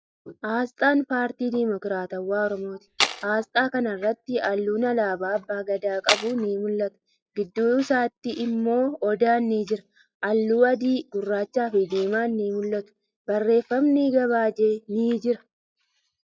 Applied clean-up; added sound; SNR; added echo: classical method log-MMSE.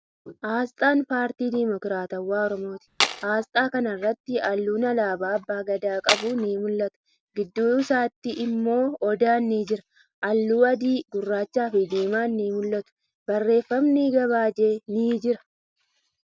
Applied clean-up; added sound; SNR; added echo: none; Tools; 1 dB; none.